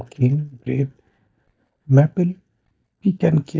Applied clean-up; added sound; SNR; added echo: neural mask model DeepFilterNet 3.